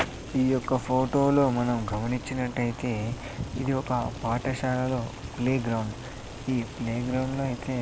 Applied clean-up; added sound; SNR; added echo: none; Boiling; 13 dB; none.